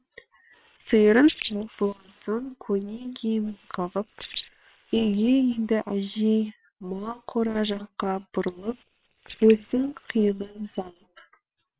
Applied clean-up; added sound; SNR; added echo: neural separator model SepFormer WHAM!.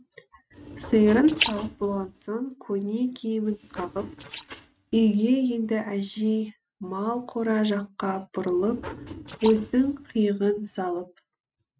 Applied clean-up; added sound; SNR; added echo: neural mask model RNNoise.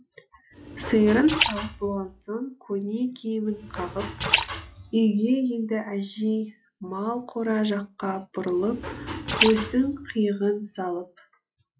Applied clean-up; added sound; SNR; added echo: classical method log-MMSE.